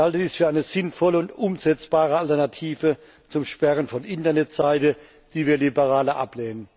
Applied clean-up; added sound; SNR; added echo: none; none; none; none.